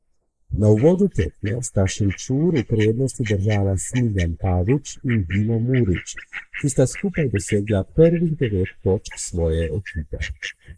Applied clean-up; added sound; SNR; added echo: neural mask model Resemble Enhance denoiser.